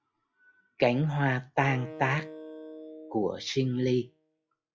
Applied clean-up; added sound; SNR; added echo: classical method log-MMSE.